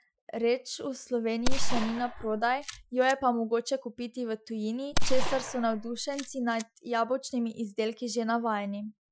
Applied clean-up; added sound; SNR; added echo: classical method Wiener filter.